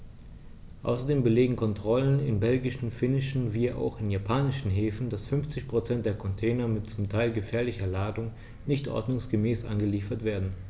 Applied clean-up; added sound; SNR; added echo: none; none; none; none.